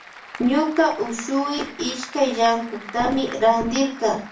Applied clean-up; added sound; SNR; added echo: none; Applause / Crowd; 17 dB; reverberation time 0.3 s.